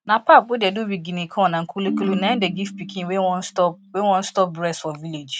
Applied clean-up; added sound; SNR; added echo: neural mask model RNNoise.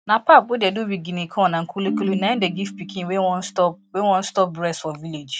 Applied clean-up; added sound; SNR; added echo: neural mask model DeepFilterNet 3.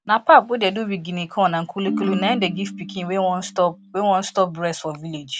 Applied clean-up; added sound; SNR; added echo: none; Ringtone; 9 dB; none.